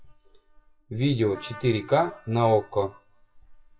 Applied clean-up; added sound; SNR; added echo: classical method WPE with log-MMSE.